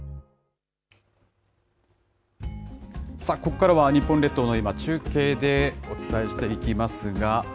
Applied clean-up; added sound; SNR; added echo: none; none; none; none.